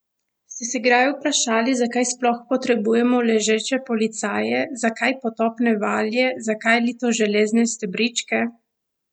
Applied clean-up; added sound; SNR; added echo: none; none; none; none.